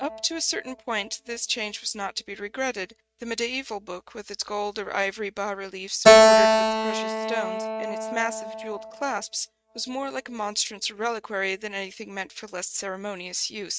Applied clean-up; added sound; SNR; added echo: neural mask model RNNoise.